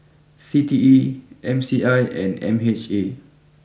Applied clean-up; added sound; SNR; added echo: none; none; none; none.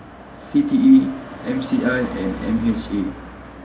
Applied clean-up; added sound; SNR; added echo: none; Car passing by; 14 dB; reverberation time 0.5 s.